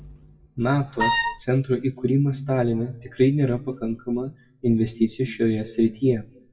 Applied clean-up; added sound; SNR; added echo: classical method WPE with log-MMSE.